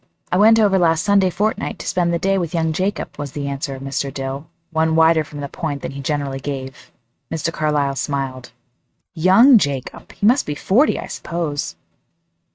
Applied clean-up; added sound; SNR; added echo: neural mask model RNNoise.